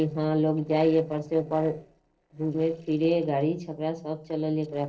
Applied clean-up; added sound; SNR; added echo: neural separator model SepFormer DNS4.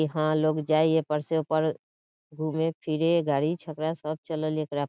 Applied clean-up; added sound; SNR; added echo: none; none; none; none.